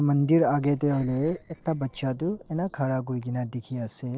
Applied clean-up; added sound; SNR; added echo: neural separator model SepFormer DNS4.